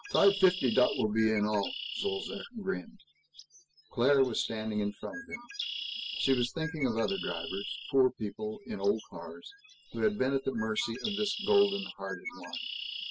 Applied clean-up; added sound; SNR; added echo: classical method spectral subtraction.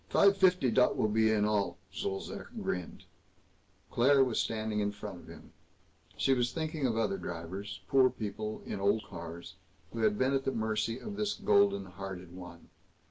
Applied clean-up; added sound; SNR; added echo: none; none; none; none.